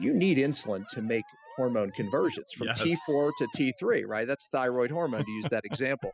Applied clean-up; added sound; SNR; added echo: classical method spectral subtraction.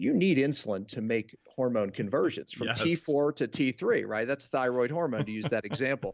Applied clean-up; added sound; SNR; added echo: none; none; none; none.